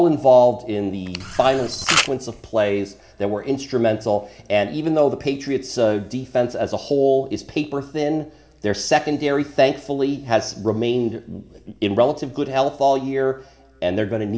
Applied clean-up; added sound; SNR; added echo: none; Camera; 3 dB; reverberation time 1.6 s.